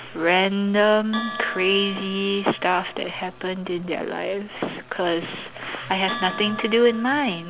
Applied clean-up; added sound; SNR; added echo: none; Bell; 15 dB; none.